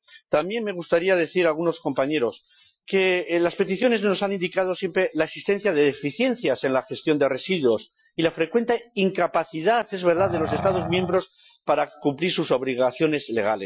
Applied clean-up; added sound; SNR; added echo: classical method Wiener filter.